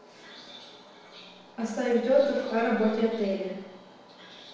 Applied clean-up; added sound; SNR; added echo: none; none; none; reverberation time 0.9 s.